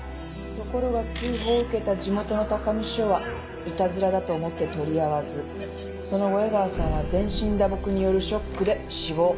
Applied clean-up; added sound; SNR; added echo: none; none; none; none.